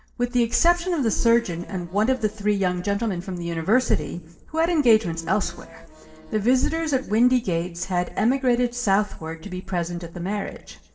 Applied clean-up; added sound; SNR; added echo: neural separator model SepFormer DNS4.